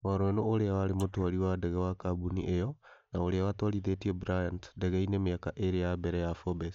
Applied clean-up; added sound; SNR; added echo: neural mask model Resemble Enhance denoiser.